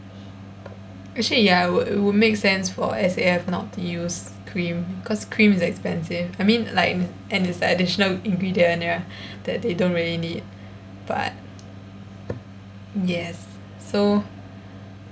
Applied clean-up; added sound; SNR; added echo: none; none; none; none.